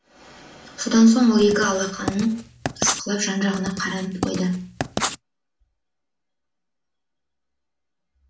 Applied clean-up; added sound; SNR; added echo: none; Writing; 7 dB; reverberation time 0.4 s.